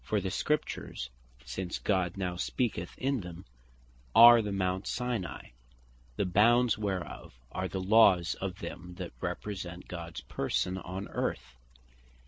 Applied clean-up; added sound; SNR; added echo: none; none; none; none.